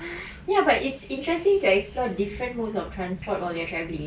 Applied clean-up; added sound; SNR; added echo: none; none; none; none.